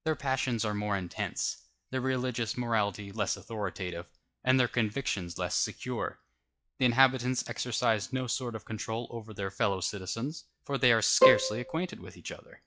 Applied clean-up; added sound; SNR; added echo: classical method log-MMSE.